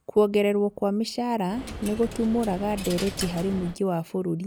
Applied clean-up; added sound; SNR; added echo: none; Coin (dropping); 11 dB; none.